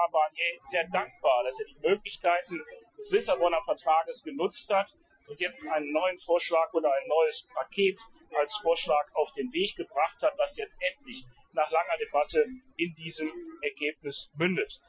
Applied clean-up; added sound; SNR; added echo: classical method Wiener filter.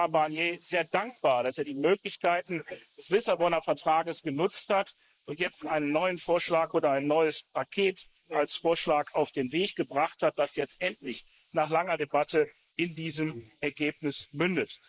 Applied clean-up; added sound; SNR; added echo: neural mask model Resemble Enhance denoiser.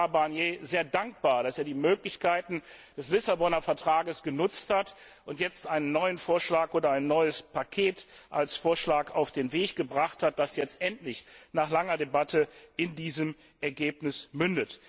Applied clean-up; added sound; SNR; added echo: none; none; none; none.